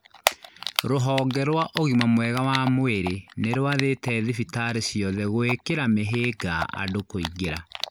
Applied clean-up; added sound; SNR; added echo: none; Typing; 10 dB; none.